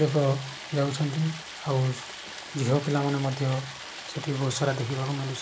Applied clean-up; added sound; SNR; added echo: none; Stream; 12 dB; none.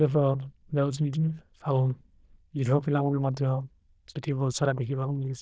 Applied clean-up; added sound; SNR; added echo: neural diffusion model UNIVERSE++.